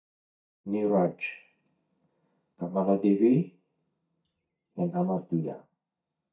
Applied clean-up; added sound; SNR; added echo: neural mask model DeepFilterNet 3.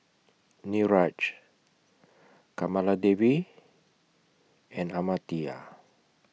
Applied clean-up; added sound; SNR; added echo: none; none; none; none.